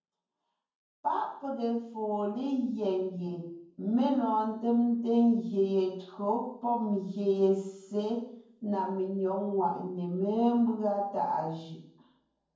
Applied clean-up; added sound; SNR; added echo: none; none; none; reverberation time 0.9 s.